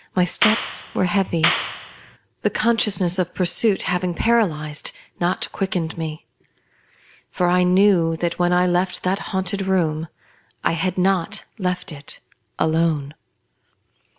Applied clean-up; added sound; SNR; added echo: none; Clapping; 2 dB; none.